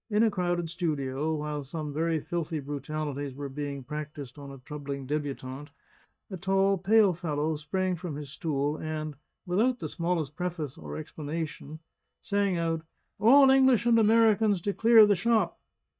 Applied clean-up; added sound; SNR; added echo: neural mask model DeepFilterNet 3.